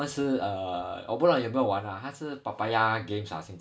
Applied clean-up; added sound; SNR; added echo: none; none; none; none.